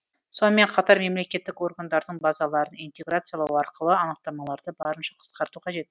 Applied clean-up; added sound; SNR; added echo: none; none; none; none.